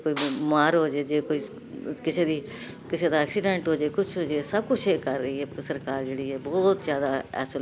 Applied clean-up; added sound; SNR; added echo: none; Motorcycle; 18 dB; none.